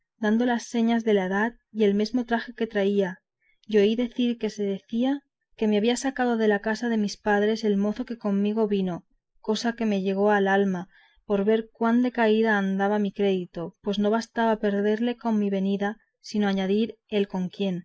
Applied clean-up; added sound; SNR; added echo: neural mask model Resemble Enhance denoiser.